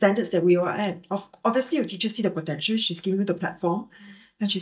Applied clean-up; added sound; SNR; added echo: neural mask model DeepFilterNet 3.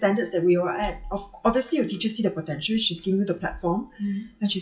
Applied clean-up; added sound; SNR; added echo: classical method WPE with log-MMSE.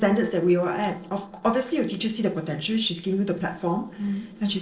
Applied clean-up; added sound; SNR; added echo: neural separator model SepFormer DNS4.